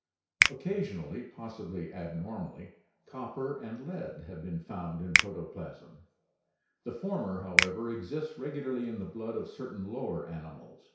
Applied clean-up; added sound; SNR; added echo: none; Finger snapping; -3 dB; reverberation time 0.6 s.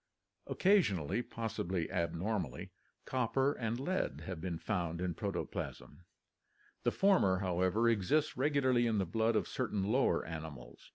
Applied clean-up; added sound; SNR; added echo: none; none; none; none.